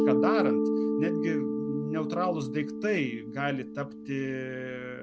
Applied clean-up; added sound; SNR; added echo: none; Mallet percussion; -2 dB; none.